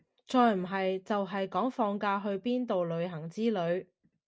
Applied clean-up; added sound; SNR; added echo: none; none; none; none.